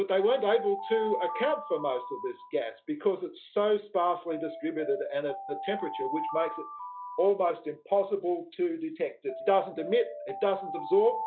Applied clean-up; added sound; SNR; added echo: classical method log-MMSE.